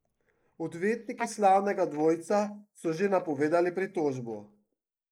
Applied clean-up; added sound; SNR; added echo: neural mask model Resemble Enhance denoiser.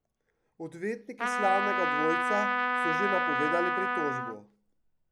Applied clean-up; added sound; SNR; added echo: none; Trumpet; -4 dB; none.